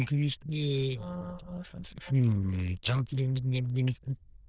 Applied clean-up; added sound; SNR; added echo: neural diffusion model UNIVERSE++.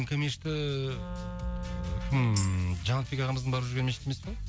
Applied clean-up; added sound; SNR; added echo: none; Wind instrument, woodwind instrument + Tambourine; 12 dB; none.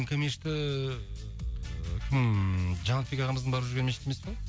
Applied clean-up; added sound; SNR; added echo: none; none; none; none.